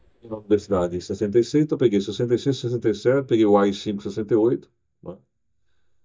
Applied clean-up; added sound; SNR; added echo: neural mask model DeepFilterNet 3.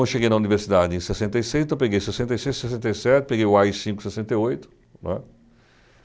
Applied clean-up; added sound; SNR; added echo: none; none; none; none.